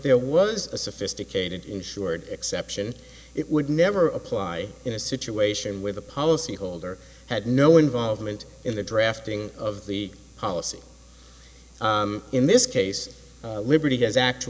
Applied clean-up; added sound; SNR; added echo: none; none; none; none.